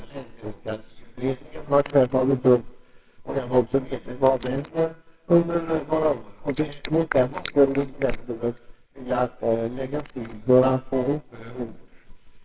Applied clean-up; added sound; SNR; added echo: neural separator model SepFormer WHAMR!.